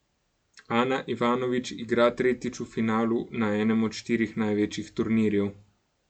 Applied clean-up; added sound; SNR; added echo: none; none; none; none.